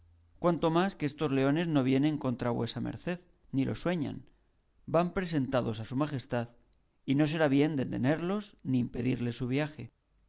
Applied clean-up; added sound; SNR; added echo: none; none; none; none.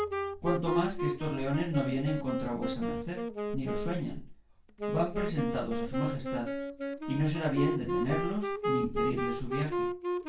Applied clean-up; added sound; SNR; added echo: none; Wind instrument, woodwind instrument; 1 dB; reverberation time 0.2 s.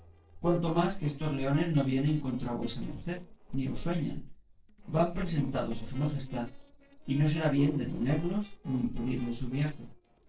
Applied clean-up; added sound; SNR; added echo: neural separator model SepFormer DNS4.